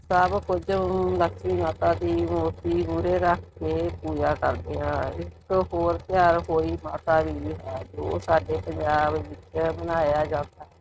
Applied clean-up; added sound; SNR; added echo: neural mask model RNNoise.